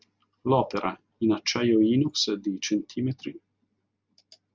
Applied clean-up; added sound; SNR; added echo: none; none; none; none.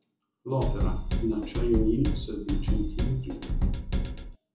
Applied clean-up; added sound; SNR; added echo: none; Drum kit; -3 dB; reverberation time 0.6 s.